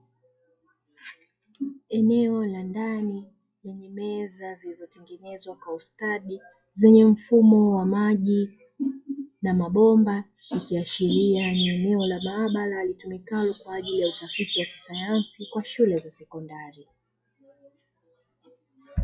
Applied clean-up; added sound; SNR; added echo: classical method log-MMSE.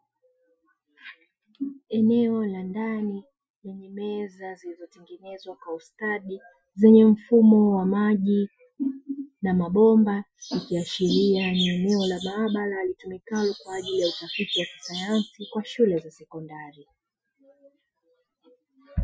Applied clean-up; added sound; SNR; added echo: classical method Wiener filter.